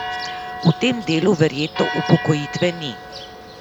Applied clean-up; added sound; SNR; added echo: none; Church bell; 9 dB; none.